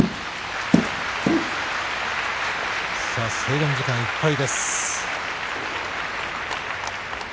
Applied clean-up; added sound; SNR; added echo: none; none; none; none.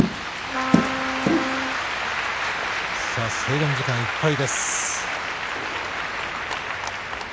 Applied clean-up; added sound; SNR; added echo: none; Trumpet; 6 dB; none.